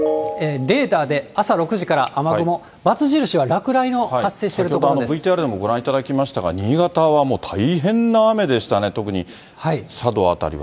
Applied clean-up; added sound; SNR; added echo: none; none; none; none.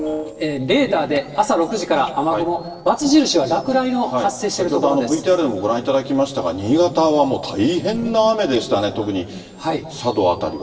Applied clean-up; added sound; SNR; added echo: neural separator model SepFormer DNS4.